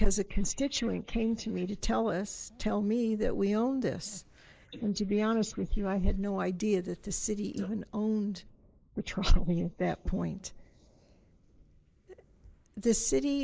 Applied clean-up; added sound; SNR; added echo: neural mask model Resemble Enhance denoiser.